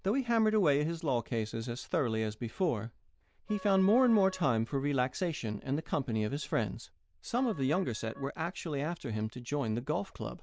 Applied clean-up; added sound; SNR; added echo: neural diffusion model UNIVERSE++.